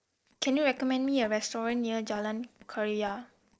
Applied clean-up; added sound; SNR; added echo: neural separator model SepFormer DNS4.